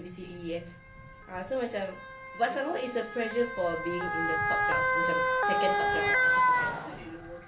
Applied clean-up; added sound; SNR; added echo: none; Motor vehicle (road) / Siren; -4 dB; reverberation time 0.3 s.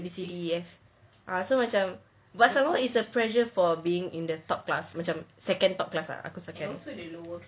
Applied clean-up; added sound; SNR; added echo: none; none; none; none.